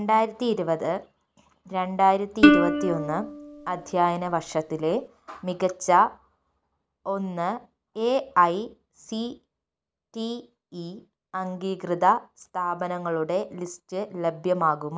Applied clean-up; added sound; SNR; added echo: none; Plucked string instrument; -3 dB; none.